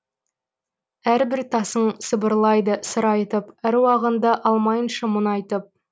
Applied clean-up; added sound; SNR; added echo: none; none; none; none.